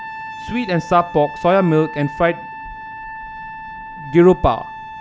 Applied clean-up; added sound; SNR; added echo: none; Trumpet; 13 dB; none.